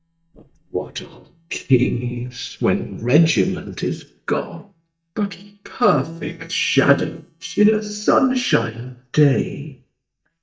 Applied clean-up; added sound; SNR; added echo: neural mask model DeepFilterNet 3.